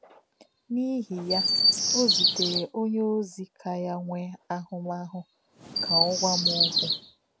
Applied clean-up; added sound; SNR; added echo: none; Chirp, tweet; -2 dB; none.